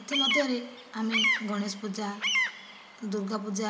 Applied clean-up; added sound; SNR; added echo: none; Bird vocalization, bird call, bird song; -1 dB; reverberation time 2.7 s.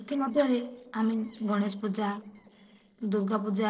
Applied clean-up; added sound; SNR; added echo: neural separator model SepFormer DNS4.